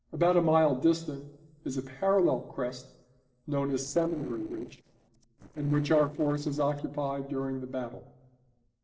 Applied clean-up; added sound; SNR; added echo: neural separator model SepFormer DNS4.